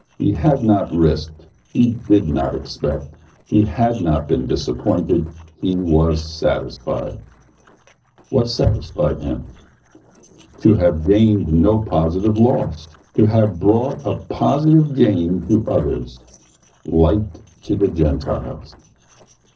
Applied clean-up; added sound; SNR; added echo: neural separator model SepFormer DNS4.